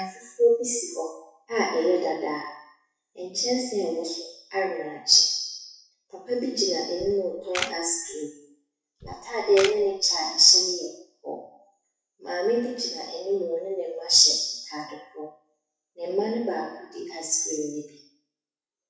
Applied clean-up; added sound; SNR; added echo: classical method WPE with log-MMSE.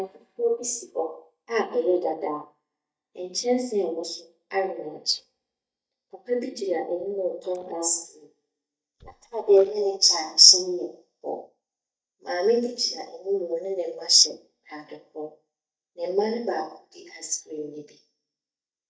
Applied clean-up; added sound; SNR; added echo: neural mask model DeepFilterNet 3.